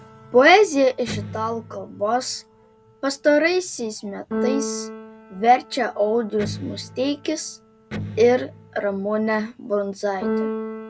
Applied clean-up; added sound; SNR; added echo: none; Electric guitar + Keyboard (musical); 11 dB; none.